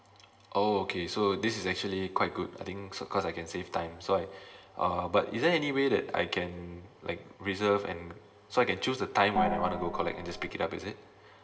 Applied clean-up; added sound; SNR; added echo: none; Gong; 1 dB; reverberation time 1.3 s.